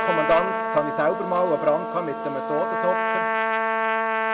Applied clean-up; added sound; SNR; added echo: none; Trumpet; 0 dB; reverberation time 0.7 s.